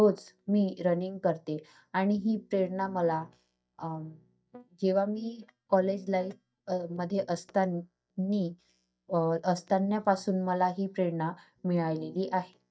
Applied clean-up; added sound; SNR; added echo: neural mask model DeepFilterNet 3.